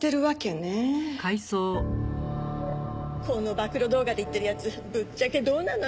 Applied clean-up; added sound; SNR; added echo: none; none; none; none.